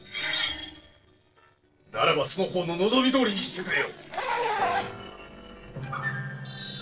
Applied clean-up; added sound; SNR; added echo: neural separator model SepFormer DNS4.